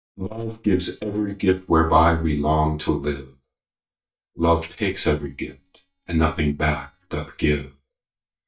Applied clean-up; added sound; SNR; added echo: neural mask model DeepFilterNet 3.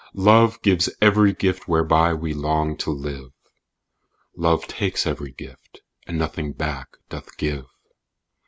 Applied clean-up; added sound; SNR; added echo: none; none; none; none.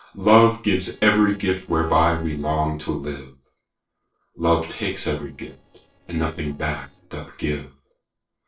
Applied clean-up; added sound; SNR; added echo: neural separator model SepFormer DNS4.